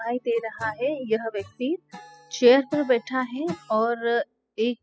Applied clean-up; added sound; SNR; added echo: classical method spectral subtraction.